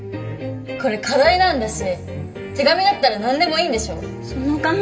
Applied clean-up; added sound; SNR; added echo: none; none; none; reverberation time 2.0 s.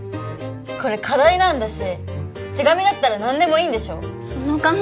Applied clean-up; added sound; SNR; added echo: none; none; none; none.